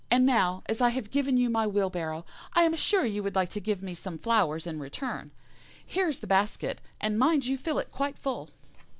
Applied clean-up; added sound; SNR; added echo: none; none; none; none.